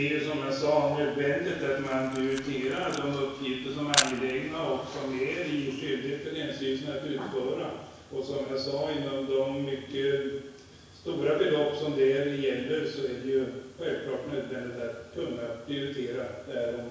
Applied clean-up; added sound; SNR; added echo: none; Camera; 5 dB; reverberation time 1.1 s.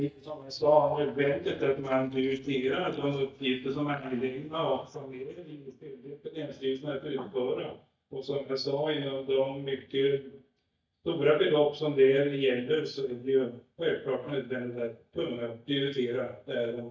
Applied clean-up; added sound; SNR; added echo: neural mask model DeepFilterNet 3.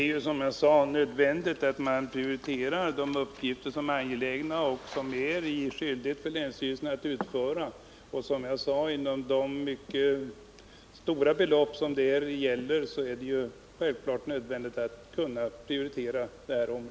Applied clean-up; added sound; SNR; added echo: none; none; none; none.